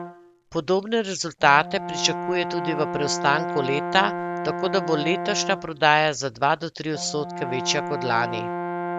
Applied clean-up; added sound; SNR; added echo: none; Brass instrument; 6 dB; none.